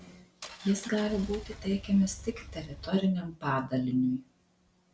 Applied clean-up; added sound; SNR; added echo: none; Engine; 14 dB; none.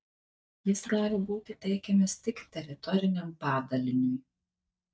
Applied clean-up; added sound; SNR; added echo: neural mask model DeepFilterNet 3.